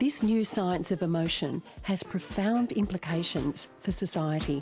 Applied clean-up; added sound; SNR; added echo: none; none; none; none.